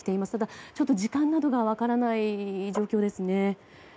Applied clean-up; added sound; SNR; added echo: none; none; none; none.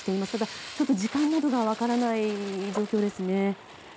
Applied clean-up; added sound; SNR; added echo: none; Fire; 16 dB; none.